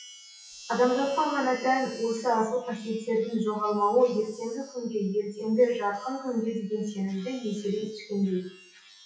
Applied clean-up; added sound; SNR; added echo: classical method WPE with log-MMSE.